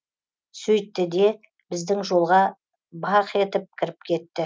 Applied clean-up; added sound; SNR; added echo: none; none; none; none.